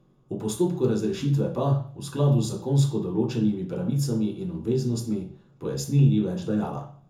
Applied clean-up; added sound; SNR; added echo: none; none; none; reverberation time 0.6 s.